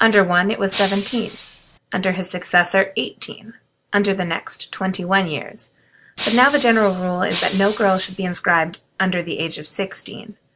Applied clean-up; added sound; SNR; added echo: none; Shatter; 11 dB; none.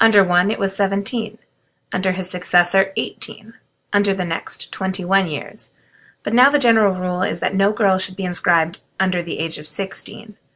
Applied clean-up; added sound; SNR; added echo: none; none; none; none.